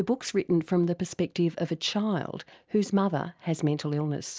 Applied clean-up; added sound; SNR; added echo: none; none; none; none.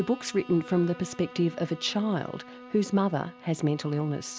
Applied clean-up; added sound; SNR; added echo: none; Wind instrument, woodwind instrument + Bowed string instrument; 18 dB; none.